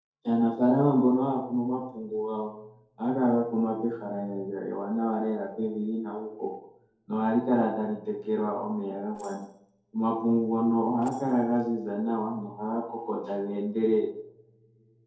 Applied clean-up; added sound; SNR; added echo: neural separator model SepFormer DNS4.